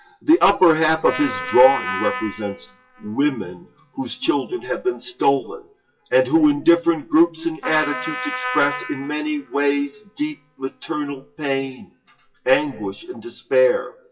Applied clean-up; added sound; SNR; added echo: classical method WPE with log-MMSE.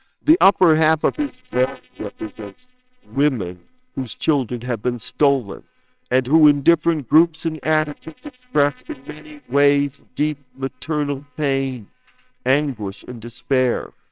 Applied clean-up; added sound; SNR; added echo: neural separator model SepFormer WHAMR!.